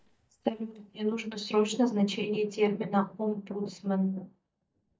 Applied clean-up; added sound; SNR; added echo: neural mask model DeepFilterNet 3.